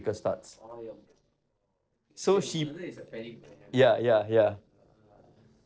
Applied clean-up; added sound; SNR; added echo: neural separator model SepFormer DNS4.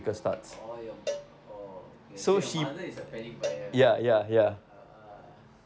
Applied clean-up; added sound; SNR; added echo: none; Cowbell; 13 dB; none.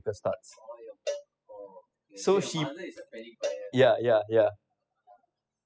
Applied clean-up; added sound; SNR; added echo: classical method spectral subtraction.